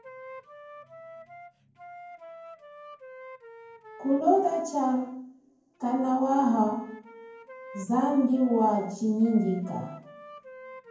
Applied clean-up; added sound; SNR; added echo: none; Wind instrument, woodwind instrument; 18 dB; reverberation time 0.9 s.